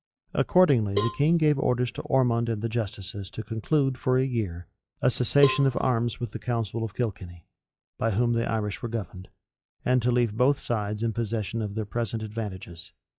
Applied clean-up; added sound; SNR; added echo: classical method log-MMSE.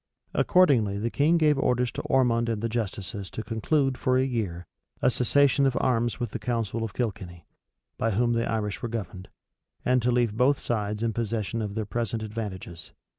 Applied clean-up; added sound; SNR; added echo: none; none; none; none.